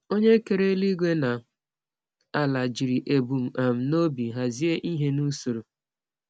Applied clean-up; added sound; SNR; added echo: none; none; none; none.